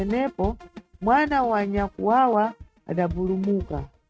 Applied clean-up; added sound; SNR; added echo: neural mask model RNNoise.